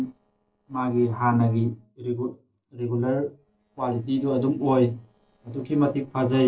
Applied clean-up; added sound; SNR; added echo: neural separator model SepFormer DNS4.